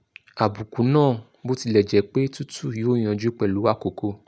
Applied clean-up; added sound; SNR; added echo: none; none; none; none.